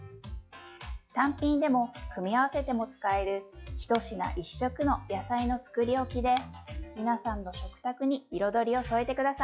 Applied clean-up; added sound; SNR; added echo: classical method log-MMSE.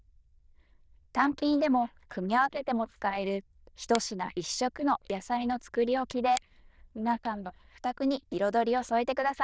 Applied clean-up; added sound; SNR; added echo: neural diffusion model UNIVERSE++.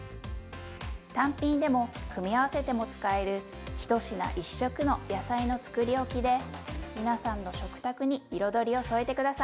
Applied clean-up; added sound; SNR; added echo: none; none; none; none.